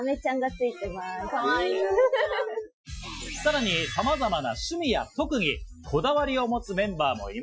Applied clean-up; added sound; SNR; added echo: classical method Wiener filter.